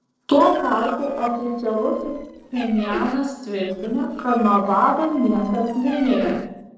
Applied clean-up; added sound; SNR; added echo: neural separator model SepFormer DNS4.